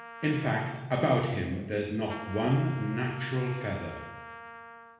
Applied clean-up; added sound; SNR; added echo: none; Trumpet; 15 dB; reverberation time 1.1 s.